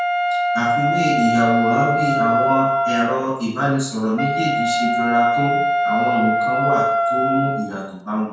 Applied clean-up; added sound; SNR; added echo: none; Wind instrument, woodwind instrument; -2 dB; reverberation time 0.5 s.